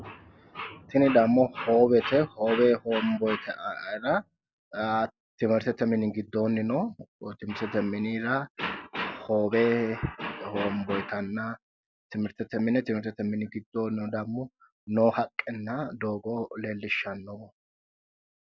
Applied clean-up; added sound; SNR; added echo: none; none; none; none.